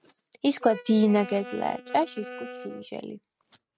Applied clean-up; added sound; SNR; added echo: neural mask model RNNoise.